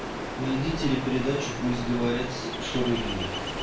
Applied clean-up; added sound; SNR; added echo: none; Ocean; 5 dB; reverberation time 0.4 s.